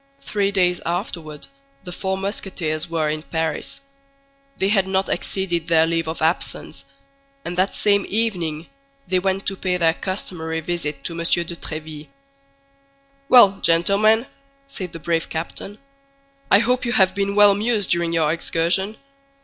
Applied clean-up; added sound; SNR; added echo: none; none; none; none.